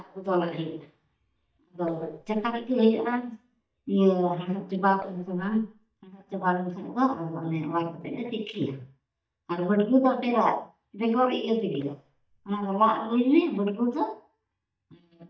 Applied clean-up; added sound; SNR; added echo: neural mask model DeepFilterNet 3.